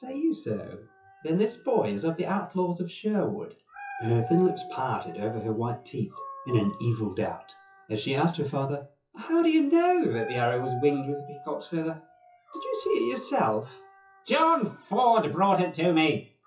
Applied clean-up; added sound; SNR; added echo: classical method WPE with log-MMSE.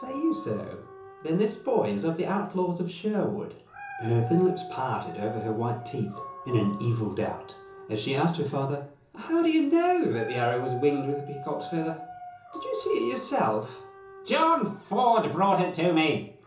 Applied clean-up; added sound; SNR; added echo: none; Dog; 15 dB; reverberation time 0.6 s.